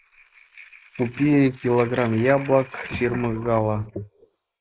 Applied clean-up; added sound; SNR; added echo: neural mask model Resemble Enhance denoiser.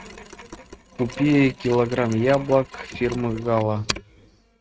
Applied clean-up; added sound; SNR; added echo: neural mask model RNNoise.